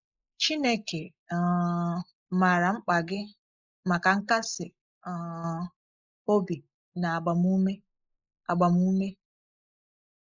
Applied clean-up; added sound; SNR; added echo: neural mask model Resemble Enhance denoiser.